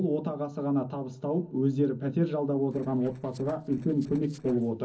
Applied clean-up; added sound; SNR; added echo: neural separator model SepFormer DNS4.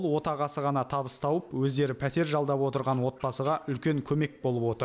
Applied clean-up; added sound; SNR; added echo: none; none; none; none.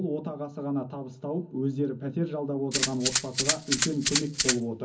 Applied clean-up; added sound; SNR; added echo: none; Rattle (instrument); -2 dB; reverberation time 0.4 s.